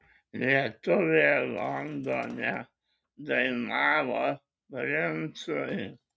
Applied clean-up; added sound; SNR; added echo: neural mask model RNNoise.